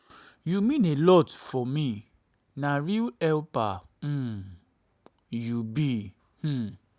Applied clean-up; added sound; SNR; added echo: none; none; none; none.